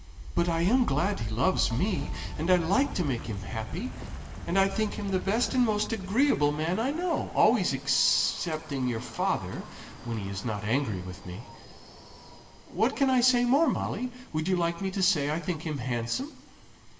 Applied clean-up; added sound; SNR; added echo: none; Wind; 11 dB; reverberation time 0.9 s.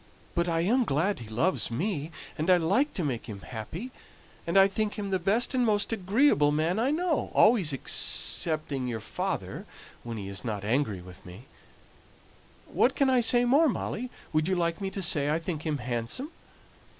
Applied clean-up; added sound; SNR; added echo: none; none; none; none.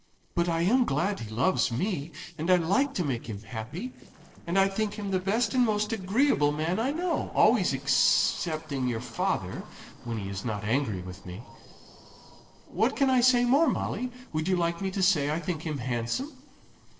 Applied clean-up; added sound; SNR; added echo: neural separator model SepFormer DNS4.